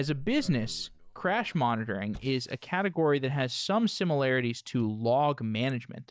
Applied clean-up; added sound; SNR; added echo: neural mask model DeepFilterNet 3.